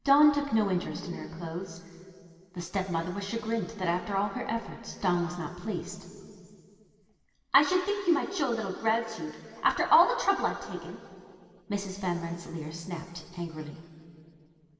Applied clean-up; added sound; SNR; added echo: none; none; none; reverberation time 2.5 s.